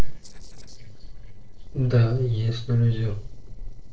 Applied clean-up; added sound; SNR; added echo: neural separator model SepFormer DNS4.